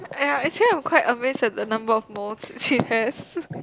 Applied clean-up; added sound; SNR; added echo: none; none; none; none.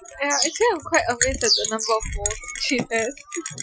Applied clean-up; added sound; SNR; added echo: classical method Wiener filter.